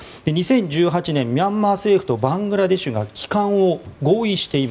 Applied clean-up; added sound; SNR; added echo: none; none; none; none.